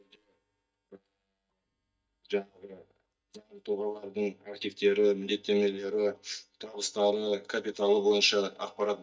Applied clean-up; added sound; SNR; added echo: neural mask model DeepFilterNet 3.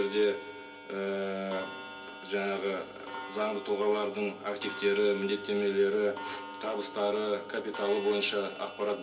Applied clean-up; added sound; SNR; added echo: none; Clock; 13 dB; reverberation time 0.3 s.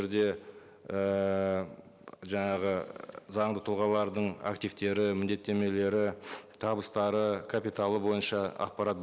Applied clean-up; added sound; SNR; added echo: none; none; none; none.